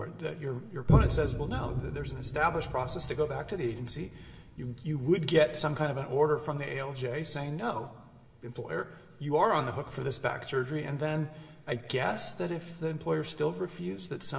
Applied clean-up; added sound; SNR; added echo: none; Boom; 6 dB; reverberation time 0.9 s.